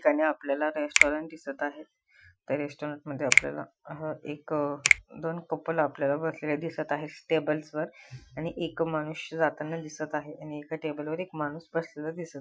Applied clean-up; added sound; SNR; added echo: classical method Wiener filter.